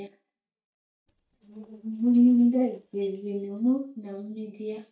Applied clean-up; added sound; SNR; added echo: neural mask model DeepFilterNet 3.